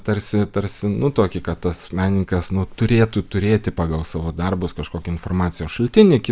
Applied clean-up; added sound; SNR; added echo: none; none; none; none.